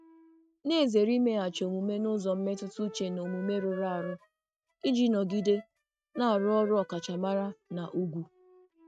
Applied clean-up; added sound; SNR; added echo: neural mask model RNNoise.